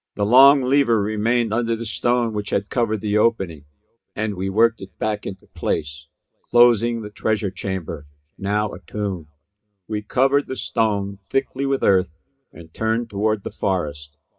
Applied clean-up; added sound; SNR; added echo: none; none; none; reverberation time 0.3 s.